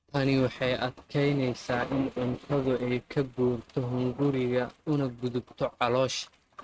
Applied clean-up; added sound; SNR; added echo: neural mask model RNNoise.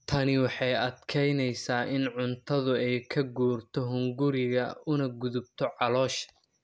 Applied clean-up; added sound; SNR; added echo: none; none; none; none.